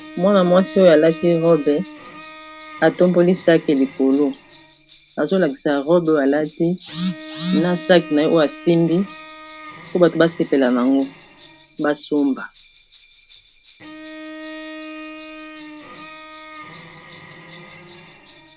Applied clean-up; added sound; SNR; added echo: none; Bowed string instrument + Bell; 18 dB; none.